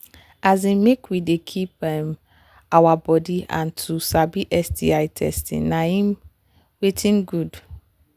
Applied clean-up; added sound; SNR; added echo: none; none; none; none.